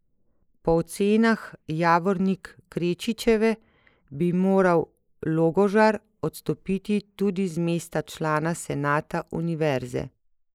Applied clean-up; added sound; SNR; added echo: neural mask model Resemble Enhance denoiser.